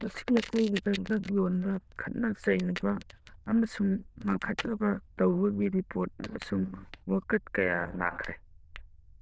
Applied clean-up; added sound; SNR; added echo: neural diffusion model UNIVERSE++.